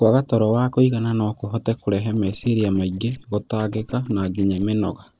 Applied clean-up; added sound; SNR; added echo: neural separator model SepFormer DNS4.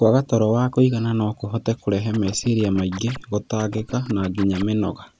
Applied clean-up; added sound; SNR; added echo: none; Scratching (performance technique); 18 dB; none.